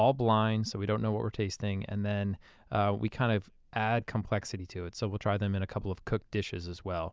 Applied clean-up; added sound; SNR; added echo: none; none; none; none.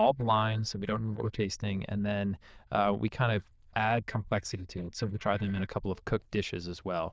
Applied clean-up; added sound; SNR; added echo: neural diffusion model UNIVERSE++.